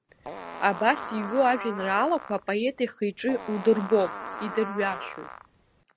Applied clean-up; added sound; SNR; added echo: none; Fart; 11 dB; none.